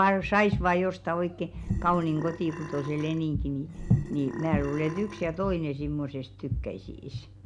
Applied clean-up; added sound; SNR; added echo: none; Burping, eructation; 12 dB; none.